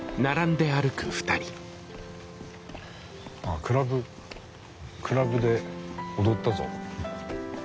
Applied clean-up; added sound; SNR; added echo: none; none; none; none.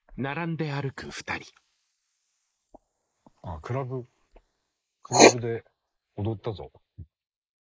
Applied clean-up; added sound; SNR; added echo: neural mask model Resemble Enhance denoiser.